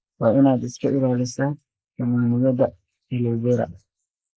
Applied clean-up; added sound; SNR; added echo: neural mask model Resemble Enhance denoiser.